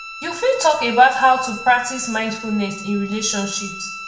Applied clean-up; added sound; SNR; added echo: none; Bowed string instrument; 14 dB; reverberation time 0.6 s.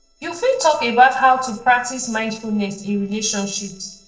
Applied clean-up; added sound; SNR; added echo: neural separator model SepFormer DNS4.